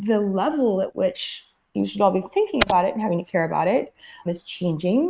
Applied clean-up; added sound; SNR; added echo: neural mask model RNNoise.